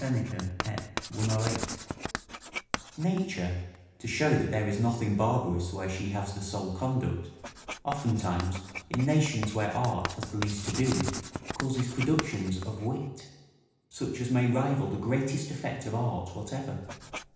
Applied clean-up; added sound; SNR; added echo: none; Writing; 11 dB; reverberation time 0.9 s.